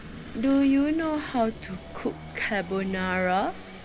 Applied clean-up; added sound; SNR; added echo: none; Engine / Vehicle; 14 dB; none.